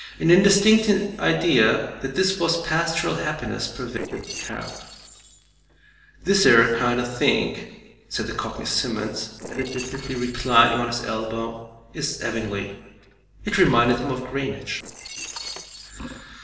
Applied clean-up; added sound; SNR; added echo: neural separator model SepFormer DNS4.